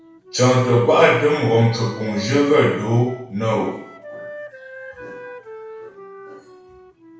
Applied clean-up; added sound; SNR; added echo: none; Wind instrument, woodwind instrument; 17 dB; reverberation time 0.7 s.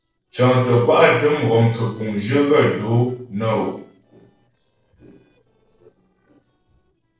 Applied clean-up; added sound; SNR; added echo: neural separator model SepFormer DNS4.